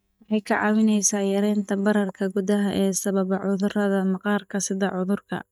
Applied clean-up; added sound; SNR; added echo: neural mask model DeepFilterNet 3.